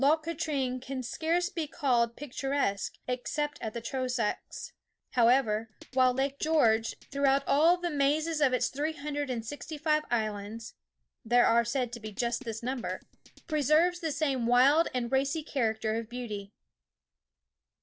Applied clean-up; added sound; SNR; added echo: neural separator model SepFormer DNS4.